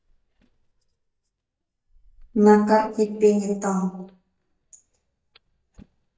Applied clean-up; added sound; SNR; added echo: neural mask model DeepFilterNet 3.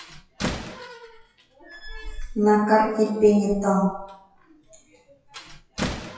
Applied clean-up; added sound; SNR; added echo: classical method WPE with log-MMSE.